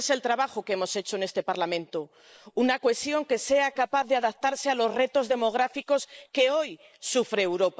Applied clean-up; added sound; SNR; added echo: neural mask model Resemble Enhance denoiser.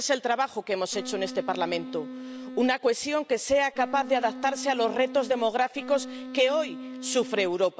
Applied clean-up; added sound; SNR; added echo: none; Wind instrument, woodwind instrument; 11 dB; none.